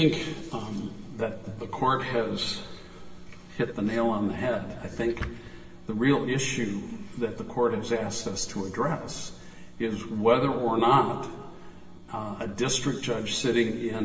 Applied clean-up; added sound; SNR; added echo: none; Drawer open or close; 15 dB; reverberation time 2.0 s.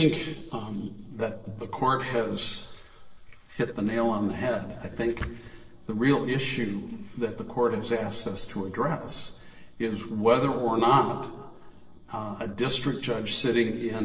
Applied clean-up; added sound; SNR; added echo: neural separator model SepFormer DNS4.